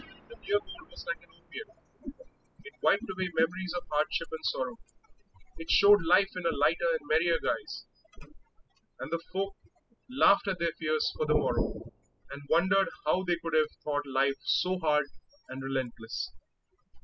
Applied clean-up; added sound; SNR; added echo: classical method spectral subtraction.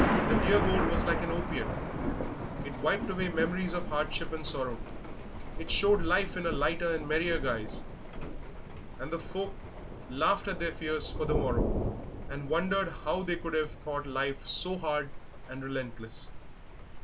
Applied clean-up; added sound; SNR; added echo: none; Thunder; 1 dB; none.